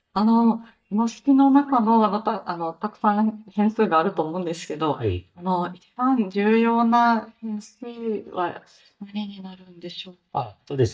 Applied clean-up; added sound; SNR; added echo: neural mask model DeepFilterNet 3.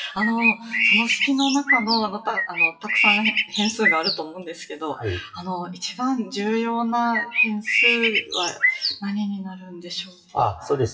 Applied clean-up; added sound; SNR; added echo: classical method WPE with log-MMSE.